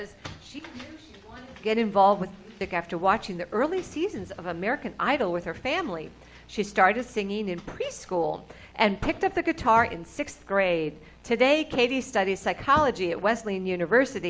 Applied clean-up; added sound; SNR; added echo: none; none; none; none.